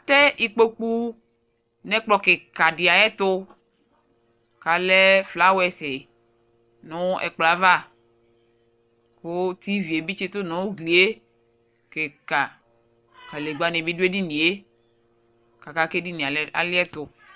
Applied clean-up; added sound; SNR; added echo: neural separator model SepFormer DNS4.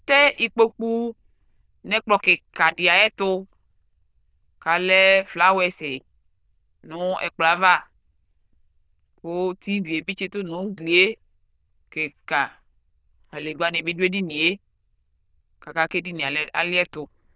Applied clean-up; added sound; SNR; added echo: neural diffusion model UNIVERSE++.